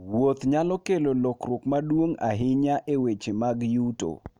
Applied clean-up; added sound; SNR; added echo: none; none; none; none.